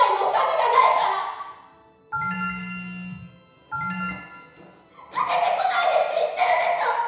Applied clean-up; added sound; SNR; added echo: none; none; none; reverberation time 1.0 s.